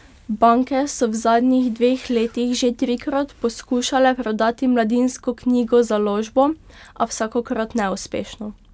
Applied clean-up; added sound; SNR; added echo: none; none; none; none.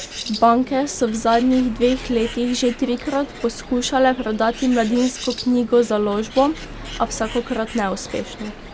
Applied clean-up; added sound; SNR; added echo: none; Bird; 14 dB; none.